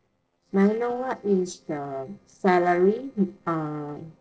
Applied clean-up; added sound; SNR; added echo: neural separator model SepFormer DNS4.